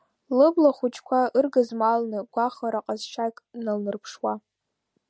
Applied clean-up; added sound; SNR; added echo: none; none; none; none.